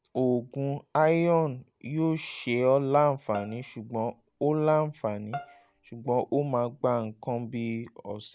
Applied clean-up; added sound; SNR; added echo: none; Bowed string instrument; 18 dB; none.